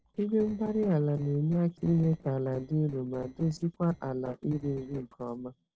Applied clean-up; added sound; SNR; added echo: neural separator model SepFormer DNS4.